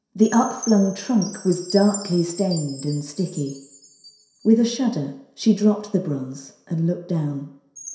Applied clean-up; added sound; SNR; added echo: none; Chime; 17 dB; reverberation time 0.7 s.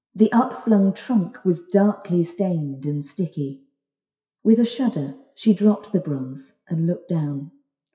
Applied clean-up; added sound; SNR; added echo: classical method WPE with log-MMSE.